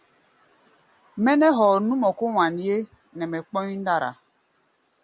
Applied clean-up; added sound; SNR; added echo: none; none; none; none.